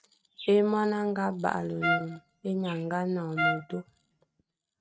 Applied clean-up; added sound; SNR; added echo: neural mask model RNNoise.